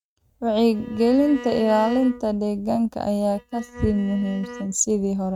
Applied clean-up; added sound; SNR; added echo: neural mask model RNNoise.